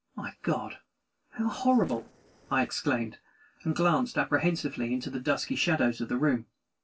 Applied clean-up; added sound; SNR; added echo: neural separator model SepFormer DNS4.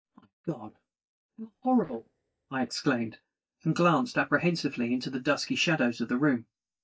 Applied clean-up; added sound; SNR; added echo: neural mask model DeepFilterNet 3.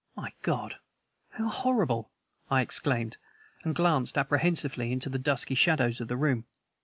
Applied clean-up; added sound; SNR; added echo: none; none; none; none.